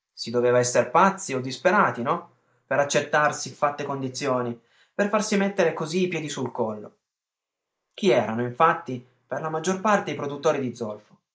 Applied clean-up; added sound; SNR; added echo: neural mask model Resemble Enhance denoiser.